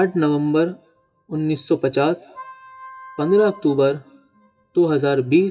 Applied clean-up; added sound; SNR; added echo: classical method WPE with log-MMSE.